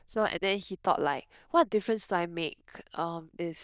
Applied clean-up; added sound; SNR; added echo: neural diffusion model UNIVERSE++.